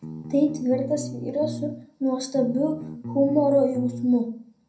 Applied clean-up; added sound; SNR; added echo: none; Bass guitar; 10 dB; reverberation time 0.6 s.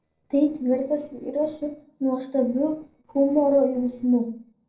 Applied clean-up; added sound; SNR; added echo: neural separator model SepFormer DNS4.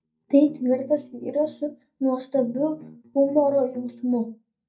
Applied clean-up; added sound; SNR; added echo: neural mask model DeepFilterNet 3.